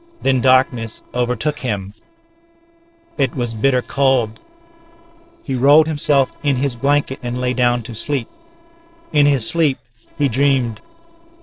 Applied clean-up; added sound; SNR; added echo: neural separator model SepFormer DNS4.